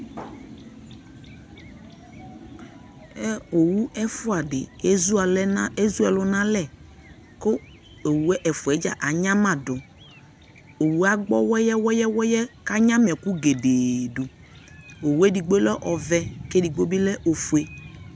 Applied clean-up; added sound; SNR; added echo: none; none; none; none.